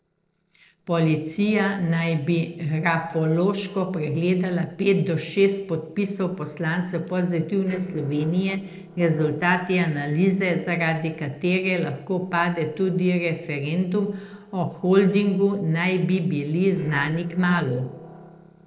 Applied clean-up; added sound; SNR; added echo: neural separator model SepFormer DNS4.